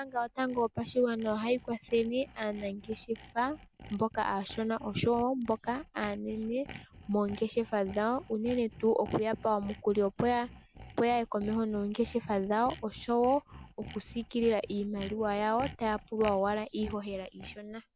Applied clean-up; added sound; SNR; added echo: none; Sawing; 18 dB; none.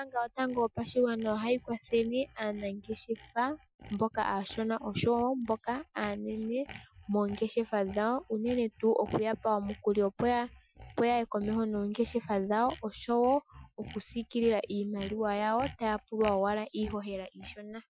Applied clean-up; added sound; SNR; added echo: classical method Wiener filter.